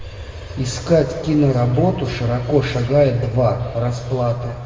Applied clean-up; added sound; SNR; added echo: none; Aircraft; 14 dB; reverberation time 1.6 s.